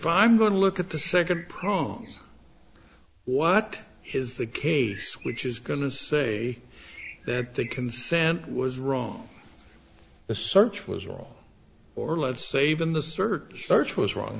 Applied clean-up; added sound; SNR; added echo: none; Bird; 18 dB; none.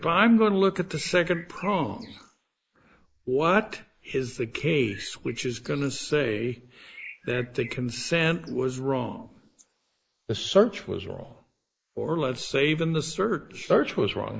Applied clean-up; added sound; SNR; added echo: neural mask model Resemble Enhance denoiser.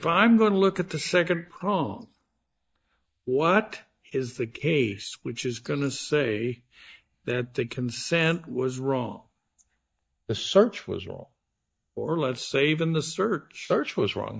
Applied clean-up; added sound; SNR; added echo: neural mask model DeepFilterNet 3.